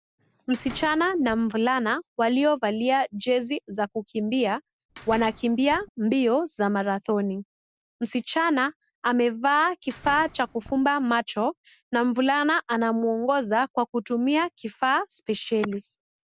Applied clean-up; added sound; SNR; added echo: none; Slam; 18 dB; none.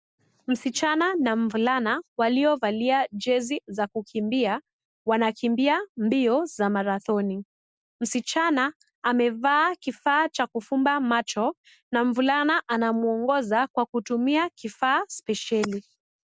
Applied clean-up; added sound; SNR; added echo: none; none; none; none.